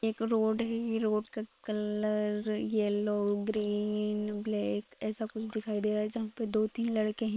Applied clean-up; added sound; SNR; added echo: neural separator model SepFormer WHAM!.